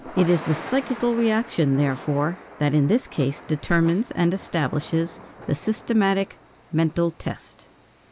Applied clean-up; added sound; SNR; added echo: none; Thunder / Rain; 17 dB; none.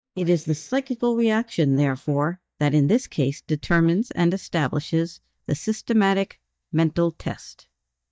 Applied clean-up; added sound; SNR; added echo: neural mask model DeepFilterNet 3.